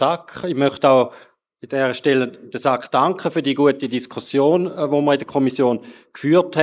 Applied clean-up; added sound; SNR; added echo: neural mask model Resemble Enhance denoiser.